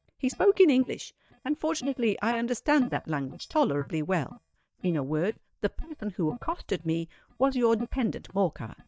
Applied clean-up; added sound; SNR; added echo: neural mask model DeepFilterNet 3.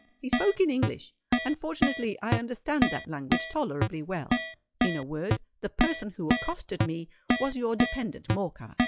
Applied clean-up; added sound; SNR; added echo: classical method log-MMSE.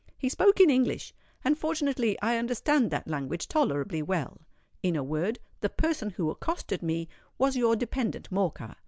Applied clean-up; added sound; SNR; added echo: none; none; none; none.